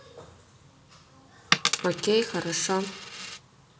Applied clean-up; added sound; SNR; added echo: none; Coin (dropping); 3 dB; none.